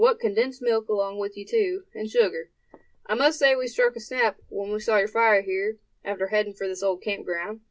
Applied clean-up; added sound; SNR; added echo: none; none; none; none.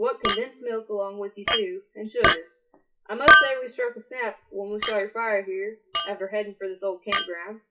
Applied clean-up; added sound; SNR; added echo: classical method WPE with log-MMSE.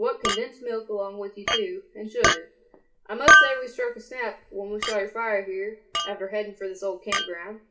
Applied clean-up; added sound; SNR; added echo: none; Chink, clink; -4 dB; reverberation time 0.8 s.